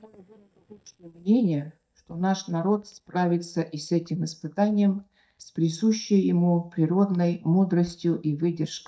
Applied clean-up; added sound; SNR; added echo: neural mask model DeepFilterNet 3.